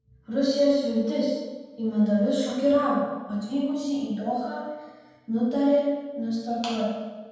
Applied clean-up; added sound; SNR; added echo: none; none; none; reverberation time 1.2 s.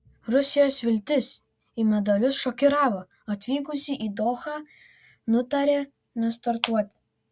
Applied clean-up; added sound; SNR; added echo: none; none; none; none.